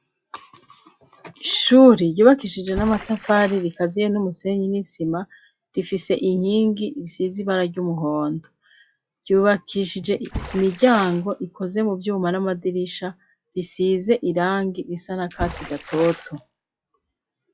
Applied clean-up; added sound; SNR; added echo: classical method log-MMSE.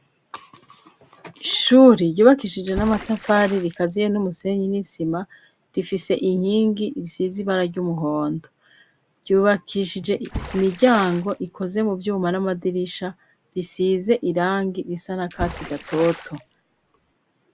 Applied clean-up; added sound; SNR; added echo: none; Water / Splash, splatter; 14 dB; none.